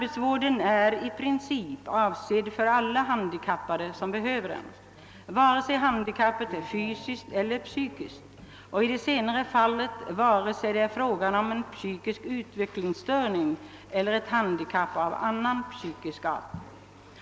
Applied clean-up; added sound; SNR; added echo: none; none; none; none.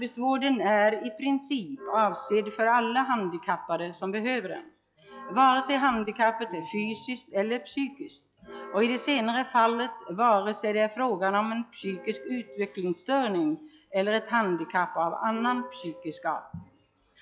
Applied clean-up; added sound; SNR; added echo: classical method log-MMSE.